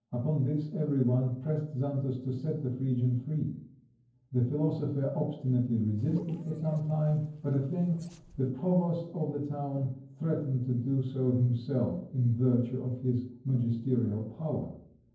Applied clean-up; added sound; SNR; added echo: neural separator model SepFormer DNS4.